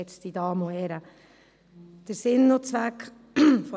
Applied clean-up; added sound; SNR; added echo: none; none; none; none.